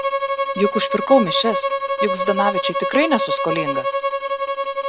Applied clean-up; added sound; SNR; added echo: none; Bowed string instrument; 0 dB; none.